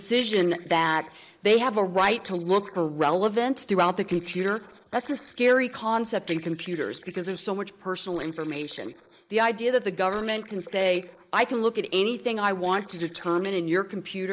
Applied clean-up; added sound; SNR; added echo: neural mask model Resemble Enhance denoiser.